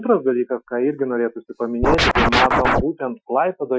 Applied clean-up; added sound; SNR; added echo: classical method Wiener filter.